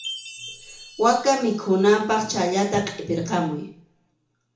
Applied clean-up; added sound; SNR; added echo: none; Chime; 19 dB; reverberation time 0.7 s.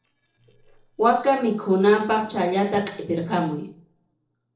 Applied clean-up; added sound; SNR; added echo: neural separator model SepFormer DNS4.